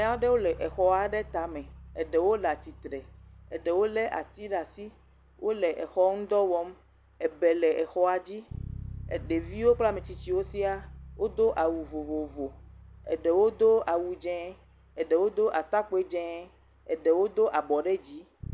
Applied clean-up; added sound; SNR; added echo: none; Bass guitar; 18 dB; none.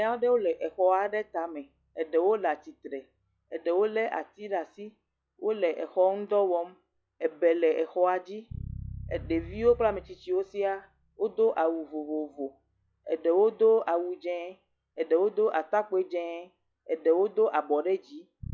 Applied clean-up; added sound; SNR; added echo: classical method log-MMSE.